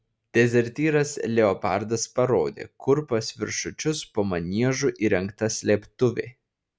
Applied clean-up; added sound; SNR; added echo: none; none; none; none.